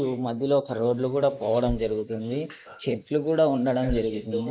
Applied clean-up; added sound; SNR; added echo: neural mask model Resemble Enhance denoiser.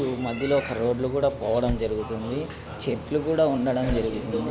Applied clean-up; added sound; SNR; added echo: none; Squeak / Slam; 14 dB; none.